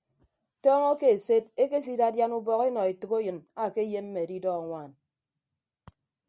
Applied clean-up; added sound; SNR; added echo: none; none; none; none.